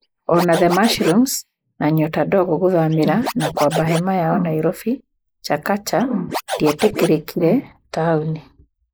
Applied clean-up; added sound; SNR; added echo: neural mask model Resemble Enhance denoiser.